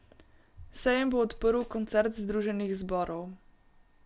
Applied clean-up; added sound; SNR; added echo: none; none; none; none.